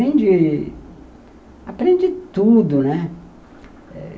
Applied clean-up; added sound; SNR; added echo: none; none; none; none.